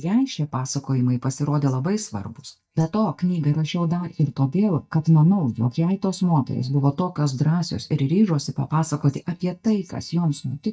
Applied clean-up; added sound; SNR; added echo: neural mask model DeepFilterNet 3.